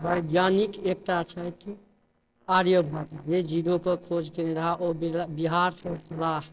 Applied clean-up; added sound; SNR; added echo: neural separator model SepFormer DNS4.